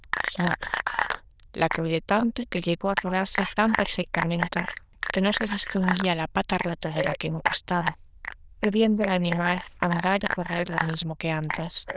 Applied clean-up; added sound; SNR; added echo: neural diffusion model UNIVERSE++.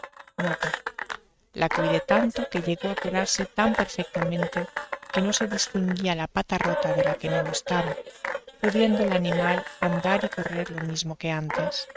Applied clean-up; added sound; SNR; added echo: neural mask model RNNoise.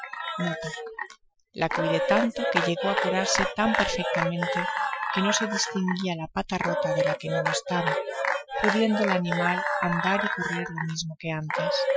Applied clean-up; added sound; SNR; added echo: classical method Wiener filter.